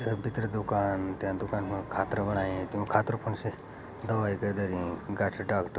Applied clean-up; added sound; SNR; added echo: none; none; none; none.